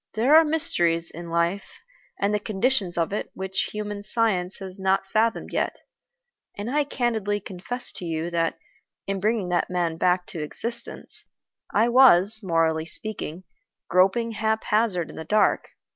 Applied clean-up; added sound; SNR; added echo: none; none; none; none.